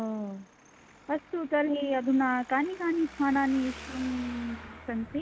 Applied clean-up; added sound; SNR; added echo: none; Traffic noise, roadway noise; 17 dB; none.